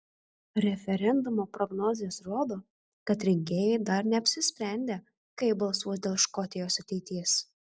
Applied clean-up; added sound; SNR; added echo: none; none; none; none.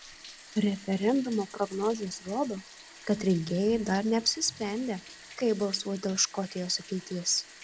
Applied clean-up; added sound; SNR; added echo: none; Bathtub (filling or washing); 19 dB; none.